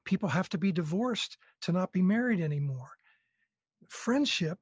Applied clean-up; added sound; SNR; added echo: none; none; none; none.